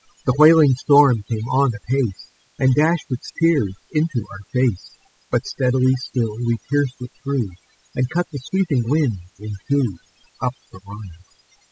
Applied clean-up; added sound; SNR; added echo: classical method spectral subtraction.